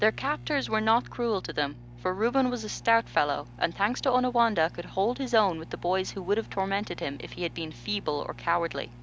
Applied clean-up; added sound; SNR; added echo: none; Microwave oven; 17 dB; none.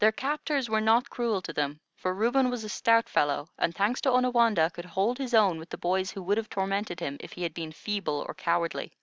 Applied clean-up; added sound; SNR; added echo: none; none; none; none.